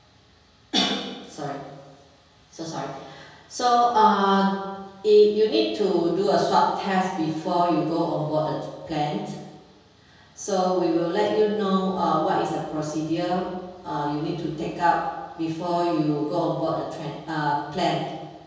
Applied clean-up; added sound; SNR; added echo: none; none; none; reverberation time 1.2 s.